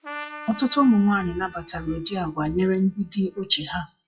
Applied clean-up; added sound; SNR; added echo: classical method WPE with log-MMSE.